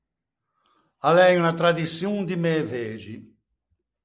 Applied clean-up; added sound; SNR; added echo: none; none; none; none.